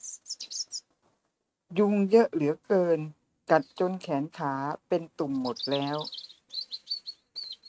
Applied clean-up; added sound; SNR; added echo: neural mask model RNNoise.